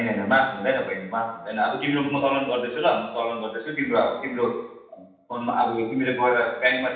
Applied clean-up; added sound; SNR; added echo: none; none; none; reverberation time 0.9 s.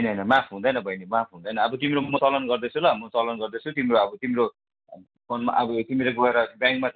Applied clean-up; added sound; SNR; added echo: none; none; none; none.